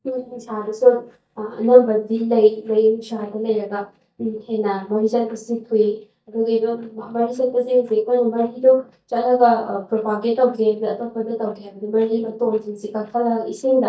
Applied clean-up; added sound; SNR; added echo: neural mask model DeepFilterNet 3.